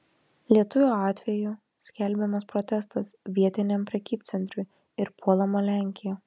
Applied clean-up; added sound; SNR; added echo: none; none; none; none.